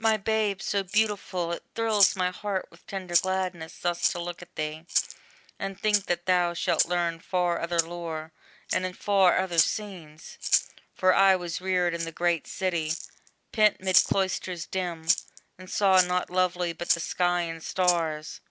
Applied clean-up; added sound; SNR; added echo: none; Rattle (instrument); 6 dB; none.